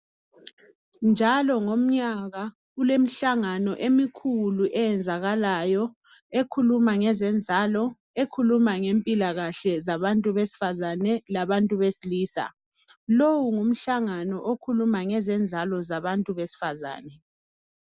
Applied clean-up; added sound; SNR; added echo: none; none; none; none.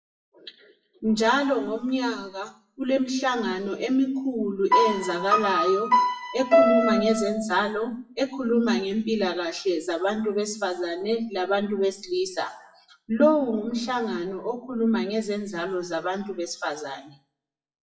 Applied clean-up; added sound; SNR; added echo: classical method WPE with log-MMSE.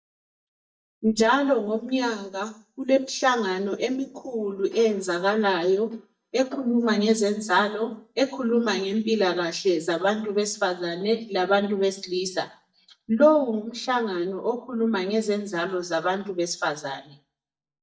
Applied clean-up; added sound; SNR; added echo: neural mask model DeepFilterNet 3.